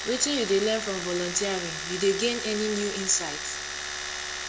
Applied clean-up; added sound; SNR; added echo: none; Domestic sounds, home sounds; 5 dB; none.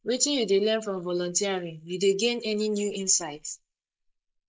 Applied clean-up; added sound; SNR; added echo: neural mask model Resemble Enhance denoiser.